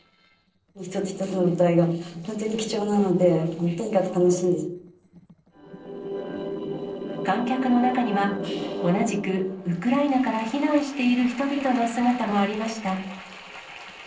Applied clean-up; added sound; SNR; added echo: neural separator model SepFormer DNS4.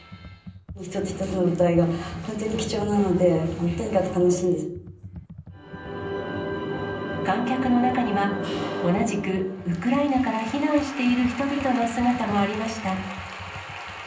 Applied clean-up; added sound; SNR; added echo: none; Computer keyboard; 17 dB; reverberation time 0.6 s.